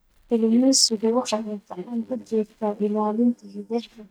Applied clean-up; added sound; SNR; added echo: neural mask model DeepFilterNet 3.